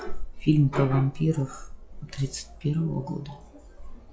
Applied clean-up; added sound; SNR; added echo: classical method log-MMSE.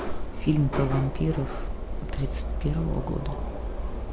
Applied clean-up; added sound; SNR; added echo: none; Subway, metro, underground; 11 dB; none.